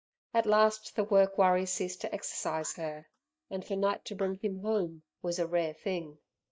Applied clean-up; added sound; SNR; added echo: neural mask model DeepFilterNet 3.